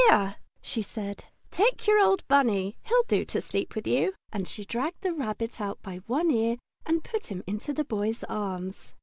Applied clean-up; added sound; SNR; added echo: none; none; none; none.